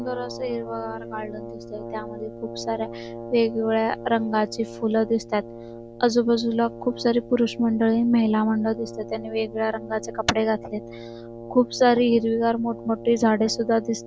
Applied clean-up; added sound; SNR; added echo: none; Brass instrument; 14 dB; none.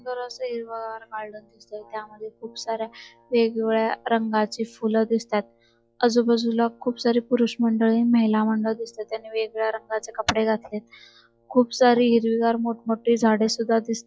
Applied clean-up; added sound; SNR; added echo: classical method log-MMSE.